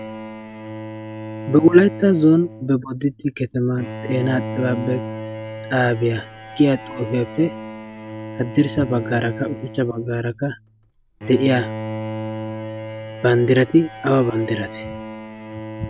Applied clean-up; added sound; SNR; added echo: none; Bowed string instrument; 11 dB; none.